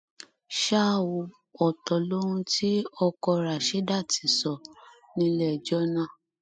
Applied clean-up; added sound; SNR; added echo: classical method spectral subtraction.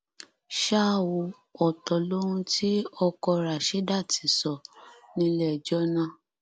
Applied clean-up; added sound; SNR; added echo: none; none; none; none.